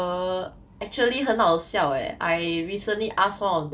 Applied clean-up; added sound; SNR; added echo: none; none; none; none.